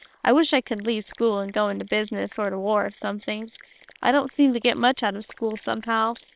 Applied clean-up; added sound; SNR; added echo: neural separator model SepFormer WHAM!.